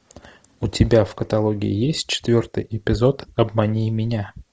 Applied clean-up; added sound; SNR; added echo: none; none; none; none.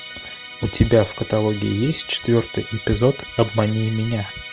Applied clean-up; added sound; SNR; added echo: none; Musical instrument; 14 dB; none.